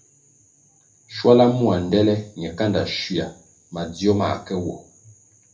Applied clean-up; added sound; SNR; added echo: none; none; none; reverberation time 0.3 s.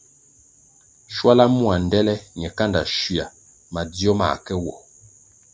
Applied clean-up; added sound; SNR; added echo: none; none; none; none.